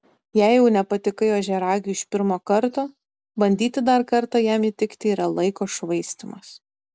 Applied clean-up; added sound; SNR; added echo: none; none; none; none.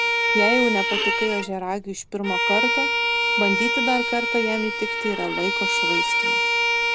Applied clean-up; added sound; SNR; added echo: none; Bowed string instrument; -4 dB; none.